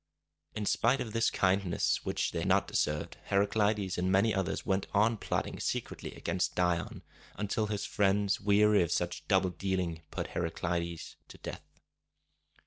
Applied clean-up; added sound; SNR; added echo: none; none; none; none.